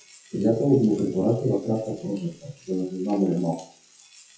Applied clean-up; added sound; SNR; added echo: classical method WPE with log-MMSE.